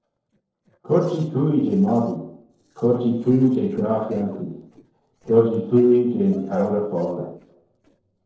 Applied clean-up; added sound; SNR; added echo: neural separator model SepFormer DNS4.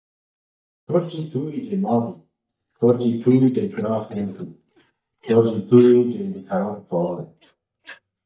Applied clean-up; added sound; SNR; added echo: neural mask model DeepFilterNet 3.